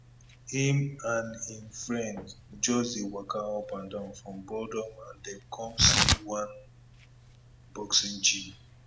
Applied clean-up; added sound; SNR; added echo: none; Tearing; 4 dB; none.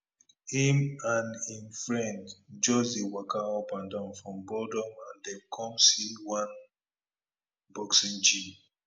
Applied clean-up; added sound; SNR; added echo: none; none; none; none.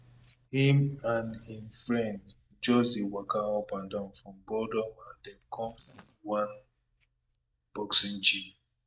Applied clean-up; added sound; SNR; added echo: neural mask model DeepFilterNet 3.